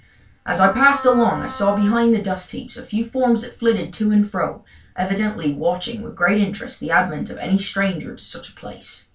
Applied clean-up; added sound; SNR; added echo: none; Wind instrument, woodwind instrument; 13 dB; reverberation time 0.2 s.